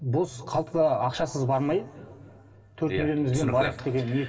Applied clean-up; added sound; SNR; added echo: none; none; none; reverberation time 2.4 s.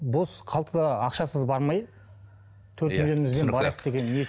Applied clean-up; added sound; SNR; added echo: none; none; none; none.